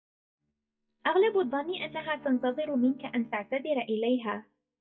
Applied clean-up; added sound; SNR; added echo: neural mask model DeepFilterNet 3.